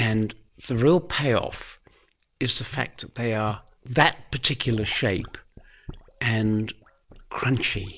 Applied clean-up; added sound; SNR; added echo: neural separator model SepFormer DNS4.